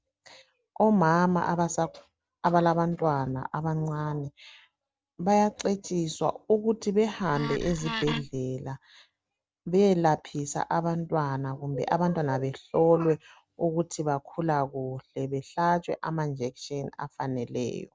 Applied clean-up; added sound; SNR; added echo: none; Wood; 7 dB; none.